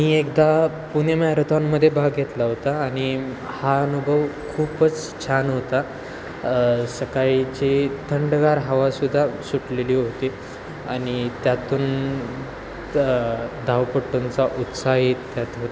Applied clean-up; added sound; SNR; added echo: none; none; none; none.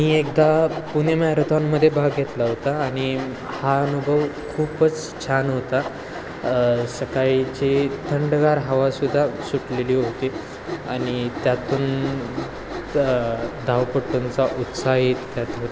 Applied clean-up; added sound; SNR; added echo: none; Sawing; 14 dB; none.